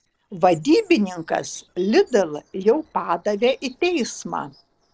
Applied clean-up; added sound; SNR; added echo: neural separator model SepFormer DNS4.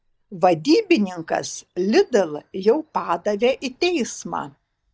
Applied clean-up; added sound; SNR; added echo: neural mask model DeepFilterNet 3.